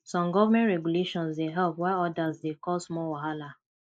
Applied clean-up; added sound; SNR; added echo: neural mask model Resemble Enhance denoiser.